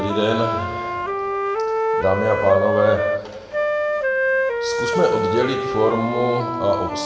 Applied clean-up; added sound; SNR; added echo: none; Wind instrument, woodwind instrument; 0 dB; reverberation time 1.4 s.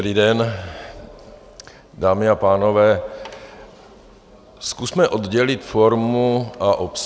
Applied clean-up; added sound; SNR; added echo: none; none; none; none.